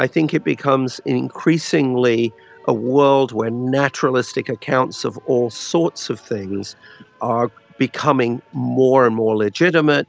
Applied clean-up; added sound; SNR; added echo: none; none; none; none.